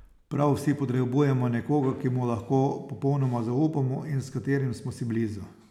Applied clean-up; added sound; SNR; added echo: none; none; none; none.